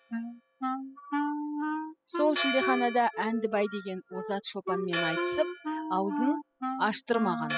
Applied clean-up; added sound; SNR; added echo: classical method spectral subtraction.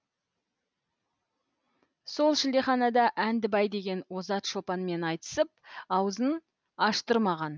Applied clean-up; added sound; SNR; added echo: none; none; none; none.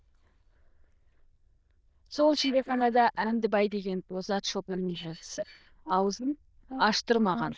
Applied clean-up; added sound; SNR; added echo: neural diffusion model UNIVERSE++.